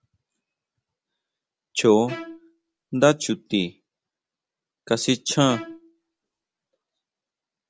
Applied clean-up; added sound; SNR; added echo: none; Bowed string instrument; 14 dB; none.